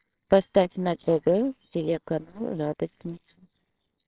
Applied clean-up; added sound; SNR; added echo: neural separator model SepFormer WHAMR!.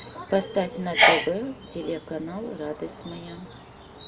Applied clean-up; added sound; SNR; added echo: none; Sneeze; -2 dB; reverberation time 0.6 s.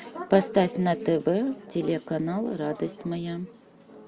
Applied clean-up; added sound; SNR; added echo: none; none; none; none.